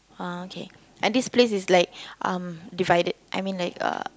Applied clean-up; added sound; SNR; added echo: none; none; none; none.